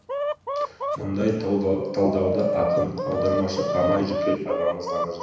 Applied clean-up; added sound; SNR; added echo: none; Chicken, rooster; 2 dB; reverberation time 1.0 s.